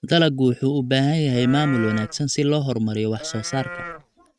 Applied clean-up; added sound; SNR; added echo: neural mask model RNNoise.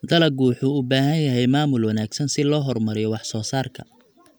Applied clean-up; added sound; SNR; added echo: none; none; none; none.